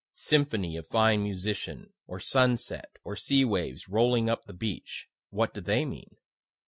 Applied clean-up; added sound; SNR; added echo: none; none; none; none.